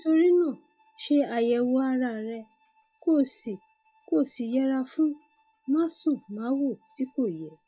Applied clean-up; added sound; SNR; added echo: classical method log-MMSE.